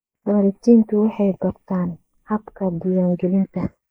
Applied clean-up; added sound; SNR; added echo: neural mask model Resemble Enhance denoiser.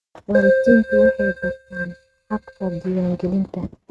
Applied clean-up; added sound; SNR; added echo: neural mask model RNNoise.